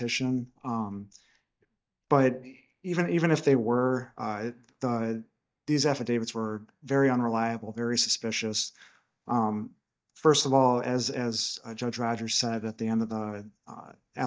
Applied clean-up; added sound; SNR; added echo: neural mask model DeepFilterNet 3.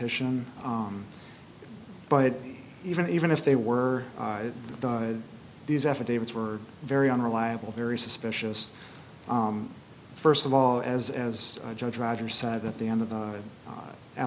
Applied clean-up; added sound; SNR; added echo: none; none; none; none.